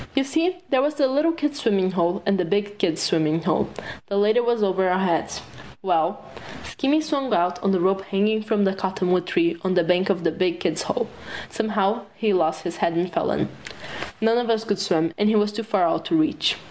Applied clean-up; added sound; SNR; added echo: none; none; none; none.